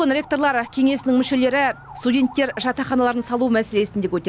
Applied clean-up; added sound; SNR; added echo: none; none; none; none.